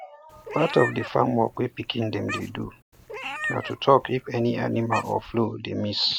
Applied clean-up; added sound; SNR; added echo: none; Meow; 11 dB; none.